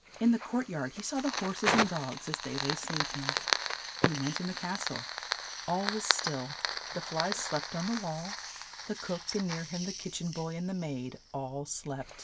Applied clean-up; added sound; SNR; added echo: none; Fire; 1 dB; none.